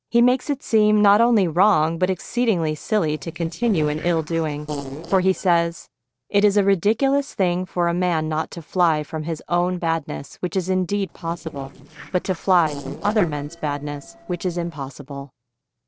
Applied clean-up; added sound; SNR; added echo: neural separator model SepFormer DNS4.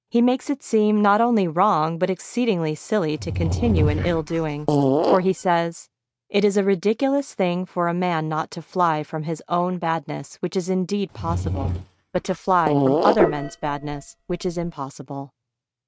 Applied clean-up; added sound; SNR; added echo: neural mask model RNNoise.